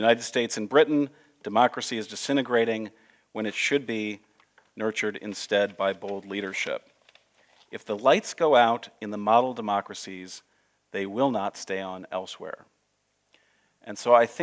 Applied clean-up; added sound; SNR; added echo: none; none; none; none.